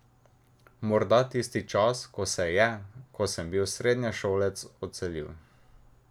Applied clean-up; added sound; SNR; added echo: none; none; none; none.